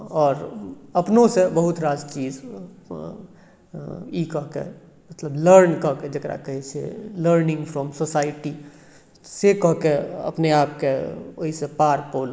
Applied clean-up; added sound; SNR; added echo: none; none; none; none.